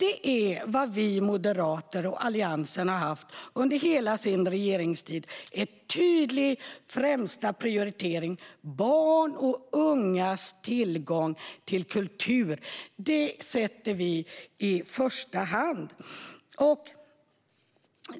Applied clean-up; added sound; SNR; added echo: none; none; none; none.